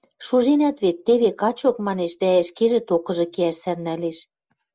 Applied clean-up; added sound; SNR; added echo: none; none; none; none.